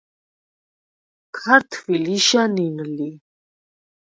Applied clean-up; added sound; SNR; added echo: none; none; none; none.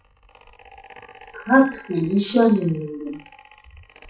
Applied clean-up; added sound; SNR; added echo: classical method WPE with log-MMSE.